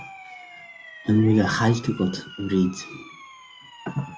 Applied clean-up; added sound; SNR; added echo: none; Siren; 19 dB; none.